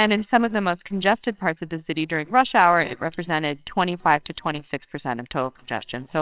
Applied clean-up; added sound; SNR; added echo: neural separator model SepFormer WHAMR!.